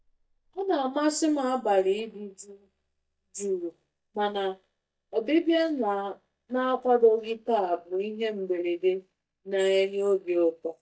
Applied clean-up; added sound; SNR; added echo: neural mask model DeepFilterNet 3.